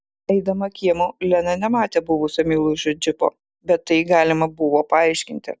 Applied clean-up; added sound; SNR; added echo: none; none; none; none.